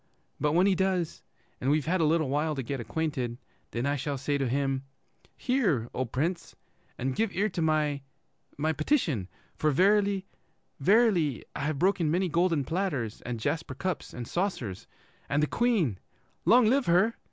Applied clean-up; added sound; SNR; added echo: none; none; none; none.